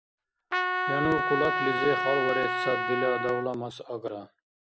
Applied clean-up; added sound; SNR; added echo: none; Trumpet; -1 dB; none.